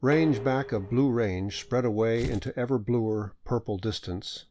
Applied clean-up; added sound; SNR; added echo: none; Tearing + Dishes, pots, and pans; 14 dB; none.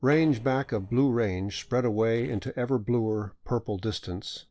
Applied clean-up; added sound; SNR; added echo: neural separator model SepFormer DNS4.